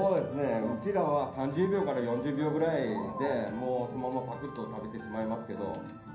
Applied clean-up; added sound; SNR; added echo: none; Wind instrument, woodwind instrument; 20 dB; reverberation time 0.6 s.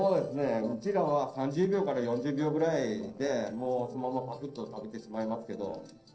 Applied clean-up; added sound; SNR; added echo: neural separator model SepFormer DNS4.